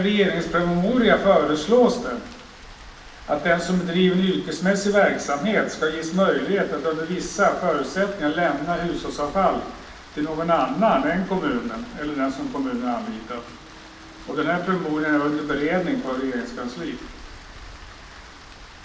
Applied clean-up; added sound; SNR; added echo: none; Rain; 19 dB; reverberation time 0.8 s.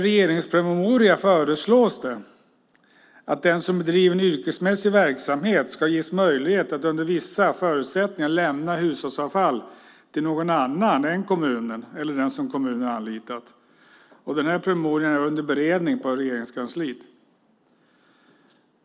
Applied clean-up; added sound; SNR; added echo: none; none; none; none.